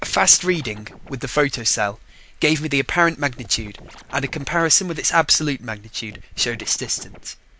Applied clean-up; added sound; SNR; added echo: none; Scratching (performance technique); 19 dB; none.